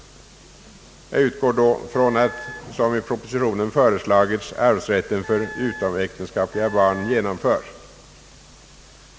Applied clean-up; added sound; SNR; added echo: none; Wind instrument, woodwind instrument; 15 dB; none.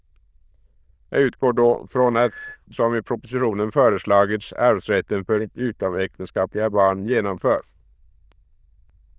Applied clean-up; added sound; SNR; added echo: neural diffusion model UNIVERSE++.